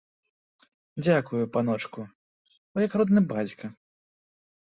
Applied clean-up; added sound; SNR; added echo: none; none; none; none.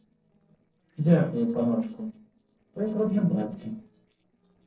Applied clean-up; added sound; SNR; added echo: neural separator model SepFormer DNS4.